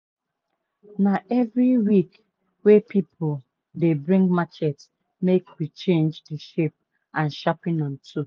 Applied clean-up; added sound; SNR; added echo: none; none; none; none.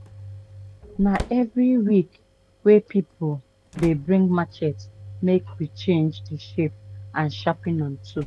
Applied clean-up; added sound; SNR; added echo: none; Slam / Engine; 16 dB; none.